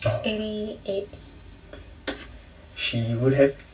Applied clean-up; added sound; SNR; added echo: none; none; none; reverberation time 0.2 s.